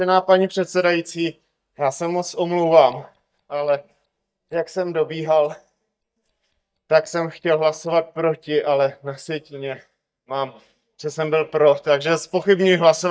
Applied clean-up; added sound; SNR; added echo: neural mask model DeepFilterNet 3.